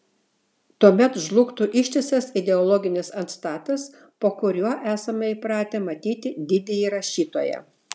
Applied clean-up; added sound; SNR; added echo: none; none; none; none.